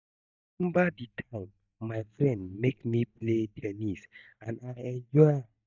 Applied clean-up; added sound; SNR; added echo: neural mask model DeepFilterNet 3.